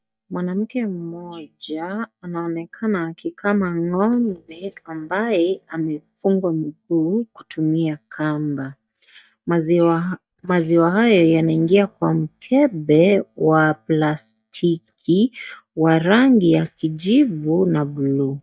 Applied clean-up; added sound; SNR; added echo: neural mask model DeepFilterNet 3.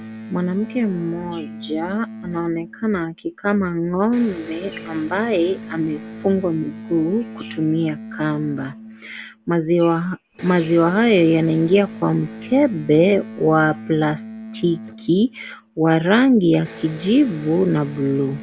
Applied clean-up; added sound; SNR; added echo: none; Electric guitar; 15 dB; none.